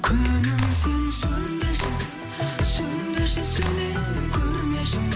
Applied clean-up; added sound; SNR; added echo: none; Clapping; 13 dB; none.